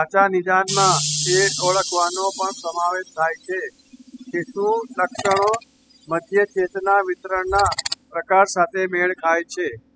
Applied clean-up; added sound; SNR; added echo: classical method spectral subtraction.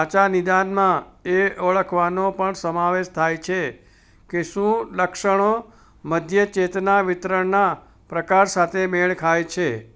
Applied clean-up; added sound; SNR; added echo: none; none; none; none.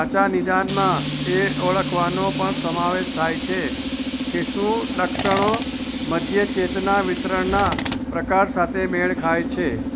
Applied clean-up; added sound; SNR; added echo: none; Tools; 2 dB; none.